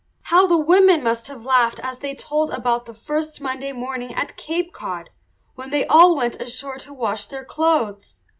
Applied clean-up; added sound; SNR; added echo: none; none; none; none.